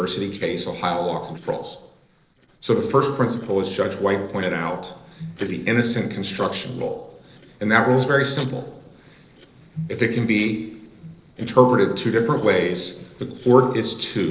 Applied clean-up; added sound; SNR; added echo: neural separator model SepFormer DNS4.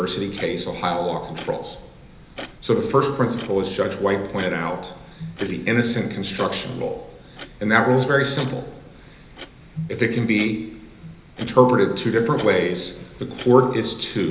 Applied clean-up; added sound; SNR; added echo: none; Clock; 20 dB; reverberation time 1.0 s.